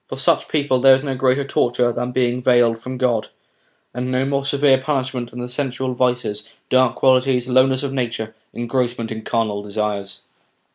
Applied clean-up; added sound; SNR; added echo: none; none; none; none.